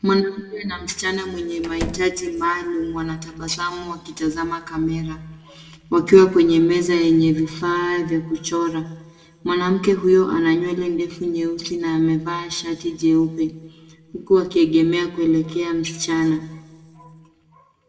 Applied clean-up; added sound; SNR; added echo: none; Slam; 11 dB; reverberation time 1.2 s.